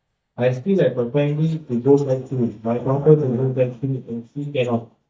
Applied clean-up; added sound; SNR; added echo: neural mask model DeepFilterNet 3.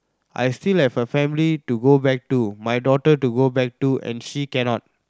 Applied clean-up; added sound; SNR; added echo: none; none; none; none.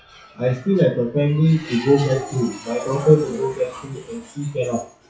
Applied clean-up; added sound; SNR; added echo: classical method WPE with log-MMSE.